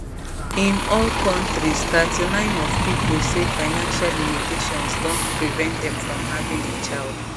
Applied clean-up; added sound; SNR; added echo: none; Bus; -2 dB; none.